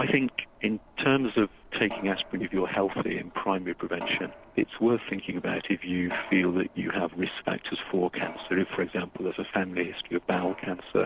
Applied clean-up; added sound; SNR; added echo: none; Mechanisms; 17 dB; none.